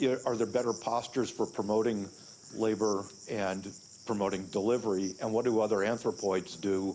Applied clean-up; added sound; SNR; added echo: none; Cricket; 19 dB; none.